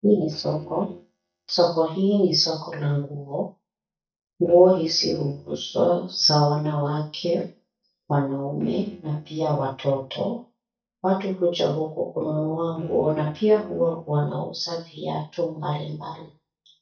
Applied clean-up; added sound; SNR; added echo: neural mask model DeepFilterNet 3.